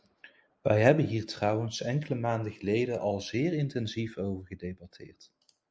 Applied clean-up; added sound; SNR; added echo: none; none; none; none.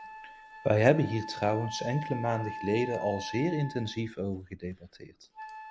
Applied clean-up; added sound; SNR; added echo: none; Wind instrument, woodwind instrument; 12 dB; none.